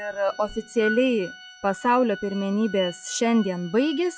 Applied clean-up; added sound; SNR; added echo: classical method log-MMSE.